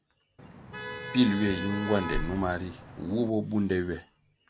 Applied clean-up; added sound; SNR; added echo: none; Breathing + Motor vehicle (road); 9 dB; none.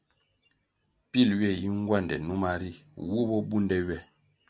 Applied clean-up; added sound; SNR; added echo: none; none; none; none.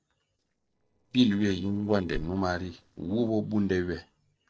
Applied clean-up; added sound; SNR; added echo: neural separator model SepFormer DNS4.